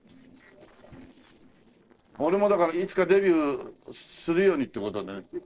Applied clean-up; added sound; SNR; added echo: neural separator model SepFormer DNS4.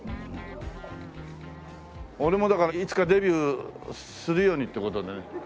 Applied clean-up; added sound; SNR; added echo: none; none; none; none.